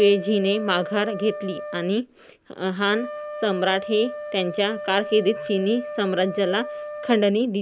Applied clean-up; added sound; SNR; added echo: none; Wind instrument, woodwind instrument; 11 dB; none.